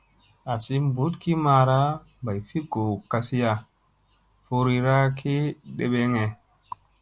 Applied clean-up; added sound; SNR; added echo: none; none; none; none.